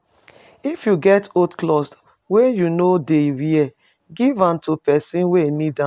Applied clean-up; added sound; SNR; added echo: none; none; none; none.